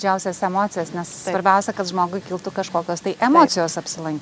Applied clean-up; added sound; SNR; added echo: none; none; none; none.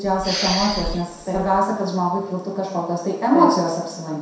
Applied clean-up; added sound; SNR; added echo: none; Respiratory sounds; 7 dB; reverberation time 0.7 s.